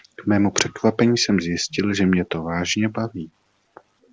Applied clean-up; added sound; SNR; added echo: none; none; none; none.